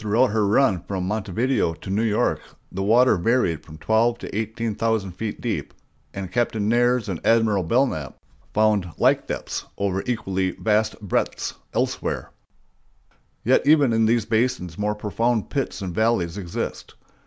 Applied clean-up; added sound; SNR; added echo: none; none; none; none.